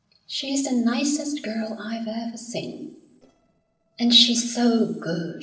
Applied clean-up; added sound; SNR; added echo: neural separator model SepFormer DNS4.